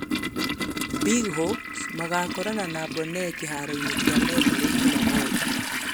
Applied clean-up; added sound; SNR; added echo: none; Toilet flush; -4 dB; none.